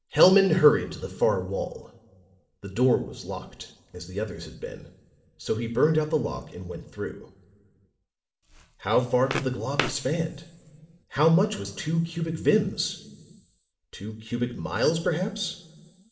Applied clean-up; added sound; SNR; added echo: none; Walk, footsteps; 9 dB; reverberation time 1.8 s.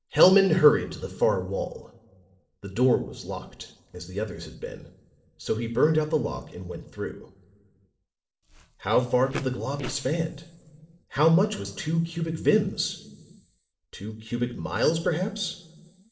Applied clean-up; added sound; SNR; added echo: neural separator model SepFormer DNS4.